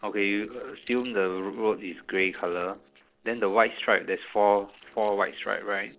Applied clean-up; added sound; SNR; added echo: neural separator model SepFormer DNS4.